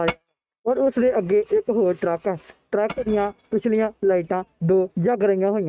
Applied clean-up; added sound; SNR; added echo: neural mask model RNNoise.